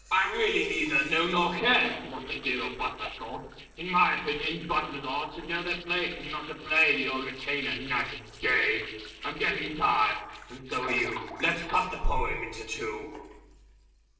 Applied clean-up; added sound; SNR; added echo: neural separator model SepFormer DNS4.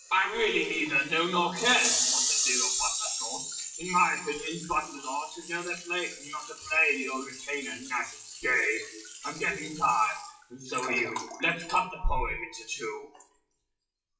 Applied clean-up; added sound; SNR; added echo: classical method WPE with log-MMSE.